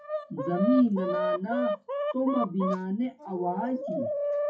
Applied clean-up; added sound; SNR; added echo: classical method WPE with log-MMSE.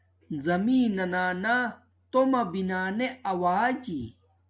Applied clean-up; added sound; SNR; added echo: none; none; none; none.